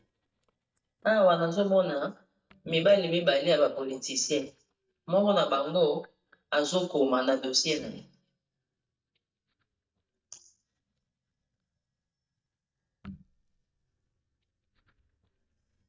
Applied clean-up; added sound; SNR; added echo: neural mask model DeepFilterNet 3.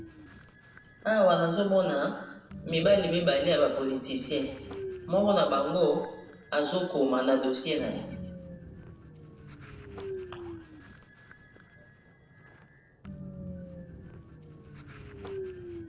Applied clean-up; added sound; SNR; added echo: none; Train; 14 dB; reverberation time 1.0 s.